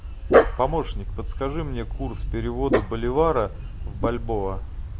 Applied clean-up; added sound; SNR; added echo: none; Dog; -2 dB; none.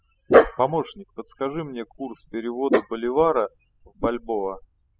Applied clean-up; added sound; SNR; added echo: classical method spectral subtraction.